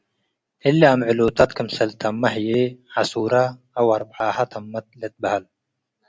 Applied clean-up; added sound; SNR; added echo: none; none; none; none.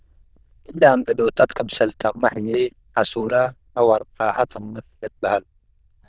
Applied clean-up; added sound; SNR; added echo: neural diffusion model UNIVERSE++.